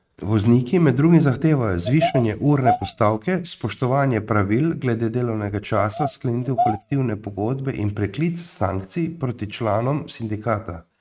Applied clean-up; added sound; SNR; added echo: neural mask model RNNoise.